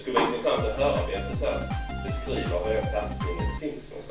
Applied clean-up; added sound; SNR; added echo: none; Drum kit; 2 dB; reverberation time 0.3 s.